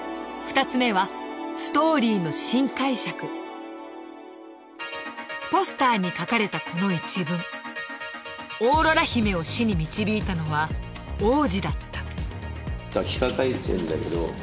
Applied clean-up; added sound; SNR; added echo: none; none; none; none.